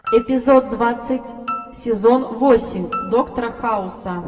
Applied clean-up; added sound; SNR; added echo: none; Piano; 15 dB; reverberation time 1.7 s.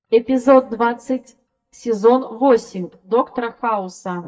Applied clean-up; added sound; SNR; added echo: neural mask model DeepFilterNet 3.